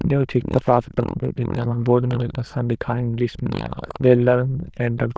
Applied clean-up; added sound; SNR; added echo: neural diffusion model UNIVERSE++.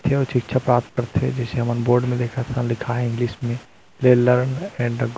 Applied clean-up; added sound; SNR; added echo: none; none; none; none.